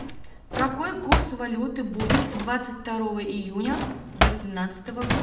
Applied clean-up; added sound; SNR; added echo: none; Drawer open or close; -1 dB; reverberation time 0.7 s.